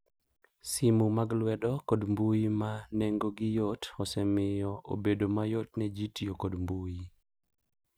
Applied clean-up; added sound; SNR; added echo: none; none; none; none.